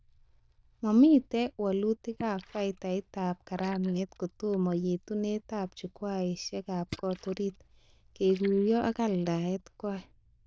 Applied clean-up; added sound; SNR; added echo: neural diffusion model UNIVERSE++.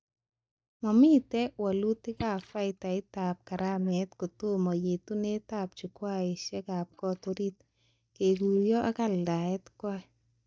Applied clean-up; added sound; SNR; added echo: neural mask model DeepFilterNet 3.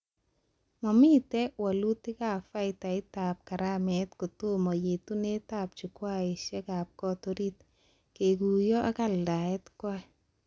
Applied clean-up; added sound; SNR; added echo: none; none; none; none.